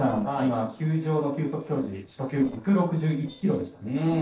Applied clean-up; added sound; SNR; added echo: neural separator model SepFormer DNS4.